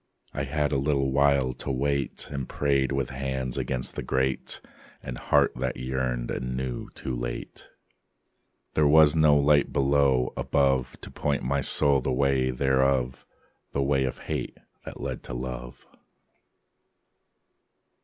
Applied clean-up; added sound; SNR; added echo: none; none; none; none.